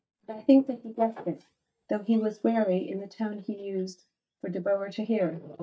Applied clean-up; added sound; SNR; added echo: neural mask model DeepFilterNet 3.